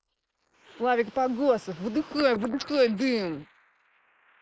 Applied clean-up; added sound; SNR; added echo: neural mask model Resemble Enhance denoiser.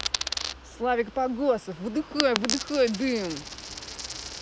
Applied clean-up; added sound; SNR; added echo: none; Coin (dropping); 7 dB; none.